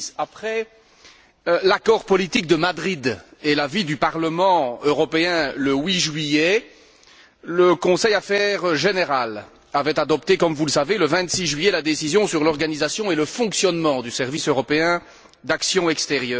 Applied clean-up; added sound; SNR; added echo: none; none; none; none.